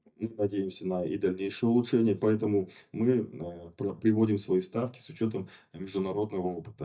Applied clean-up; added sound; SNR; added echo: neural mask model DeepFilterNet 3.